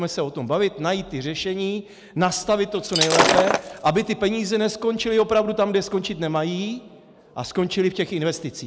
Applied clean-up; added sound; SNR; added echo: none; Shatter; -1 dB; none.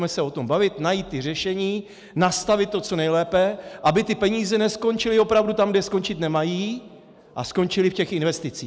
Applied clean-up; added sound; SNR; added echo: none; none; none; none.